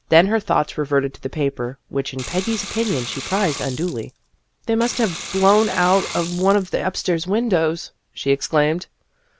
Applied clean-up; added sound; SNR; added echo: none; Sink (filling or washing) / Water; 11 dB; none.